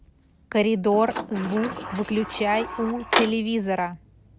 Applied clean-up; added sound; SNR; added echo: none; Sliding door; 4 dB; none.